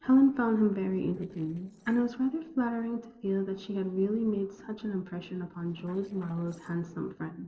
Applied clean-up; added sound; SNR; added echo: neural separator model SepFormer DNS4.